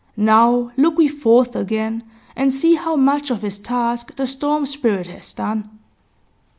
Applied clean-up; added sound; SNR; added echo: none; none; none; none.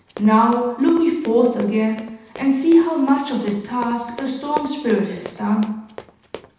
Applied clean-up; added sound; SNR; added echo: none; Run; 19 dB; reverberation time 0.9 s.